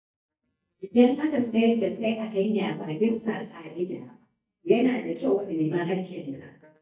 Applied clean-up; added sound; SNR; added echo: neural mask model DeepFilterNet 3.